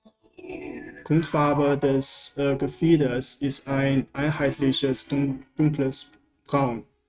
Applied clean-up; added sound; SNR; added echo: neural mask model RNNoise.